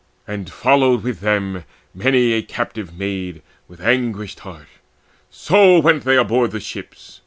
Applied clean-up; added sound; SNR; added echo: none; none; none; none.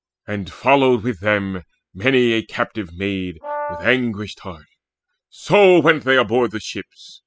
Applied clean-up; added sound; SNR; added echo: classical method spectral subtraction.